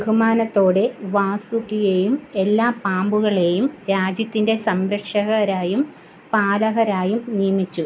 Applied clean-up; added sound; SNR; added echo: none; none; none; none.